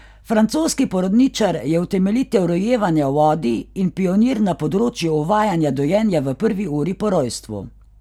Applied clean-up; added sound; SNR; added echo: none; none; none; none.